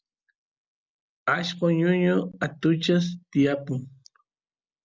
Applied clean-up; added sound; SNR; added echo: none; none; none; none.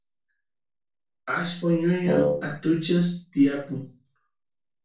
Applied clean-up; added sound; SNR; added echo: neural separator model SepFormer DNS4.